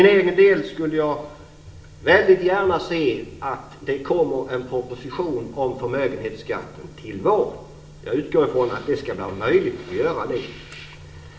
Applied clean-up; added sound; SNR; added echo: none; none; none; reverberation time 1.3 s.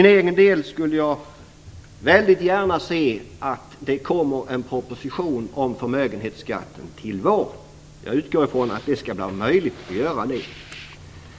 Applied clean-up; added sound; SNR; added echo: none; none; none; none.